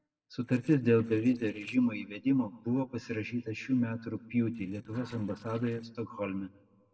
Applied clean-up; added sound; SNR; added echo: neural separator model SepFormer DNS4.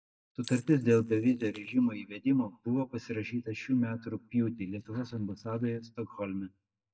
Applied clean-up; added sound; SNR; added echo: neural mask model DeepFilterNet 3.